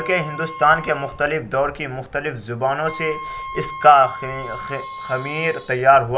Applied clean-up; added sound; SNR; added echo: none; Wind instrument, woodwind instrument; 14 dB; none.